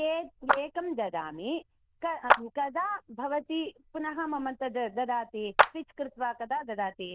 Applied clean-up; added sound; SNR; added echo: neural diffusion model UNIVERSE++.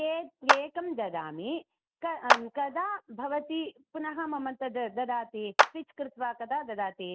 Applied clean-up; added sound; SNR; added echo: none; Clapping; -4 dB; none.